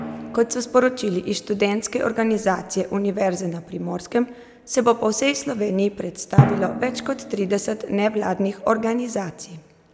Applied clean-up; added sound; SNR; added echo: none; Drum; 7 dB; none.